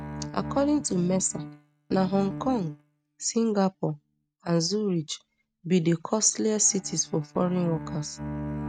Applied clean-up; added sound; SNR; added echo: neural mask model RNNoise.